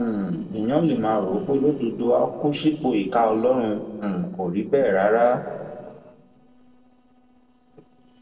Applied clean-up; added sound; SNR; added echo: neural separator model SepFormer DNS4.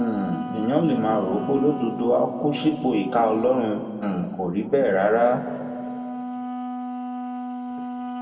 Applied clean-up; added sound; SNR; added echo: none; Wind instrument, woodwind instrument; 8 dB; reverberation time 1.8 s.